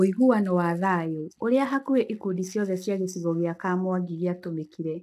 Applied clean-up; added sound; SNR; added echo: neural mask model DeepFilterNet 3.